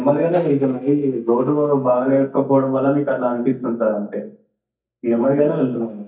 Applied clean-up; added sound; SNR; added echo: neural mask model DeepFilterNet 3.